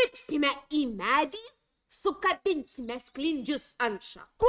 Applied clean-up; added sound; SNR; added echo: neural mask model RNNoise.